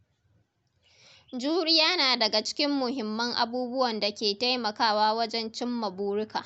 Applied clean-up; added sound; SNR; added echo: none; none; none; none.